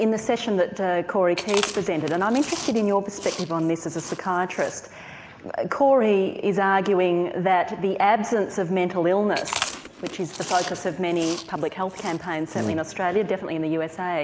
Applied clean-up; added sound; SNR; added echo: none; Chewing, mastication; 12 dB; none.